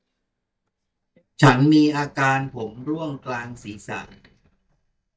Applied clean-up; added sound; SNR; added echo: neural mask model DeepFilterNet 3.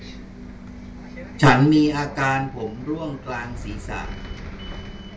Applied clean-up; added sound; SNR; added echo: none; Bus; 12 dB; reverberation time 0.2 s.